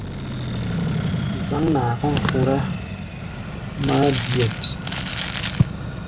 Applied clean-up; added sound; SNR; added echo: none; Accelerating, revving, vroom + Crumpling, crinkling; 1 dB; none.